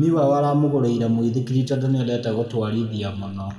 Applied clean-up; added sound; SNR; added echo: none; none; none; reverberation time 1.4 s.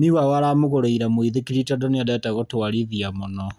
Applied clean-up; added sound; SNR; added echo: none; none; none; none.